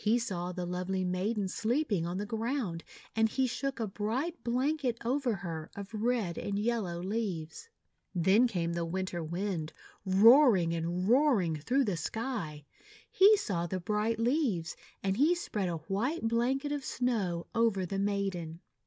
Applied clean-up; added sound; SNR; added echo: none; none; none; none.